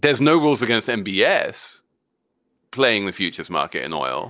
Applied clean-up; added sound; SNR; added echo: none; none; none; none.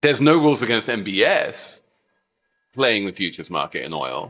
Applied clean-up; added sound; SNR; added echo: neural mask model DeepFilterNet 3.